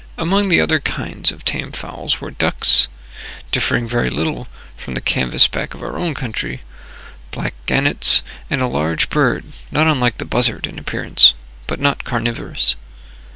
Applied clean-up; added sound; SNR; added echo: none; none; none; none.